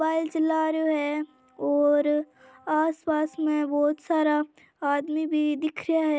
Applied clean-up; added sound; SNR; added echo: none; none; none; none.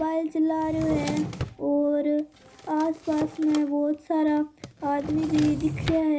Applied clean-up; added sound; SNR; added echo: none; Drawer open or close; 11 dB; reverberation time 0.5 s.